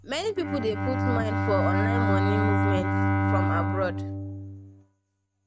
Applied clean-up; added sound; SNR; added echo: neural mask model RNNoise.